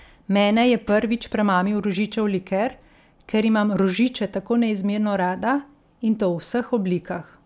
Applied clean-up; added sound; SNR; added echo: none; none; none; none.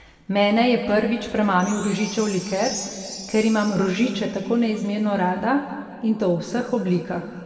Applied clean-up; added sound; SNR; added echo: none; Chime; 15 dB; reverberation time 2.1 s.